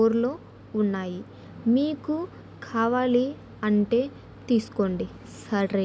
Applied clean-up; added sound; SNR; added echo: none; none; none; none.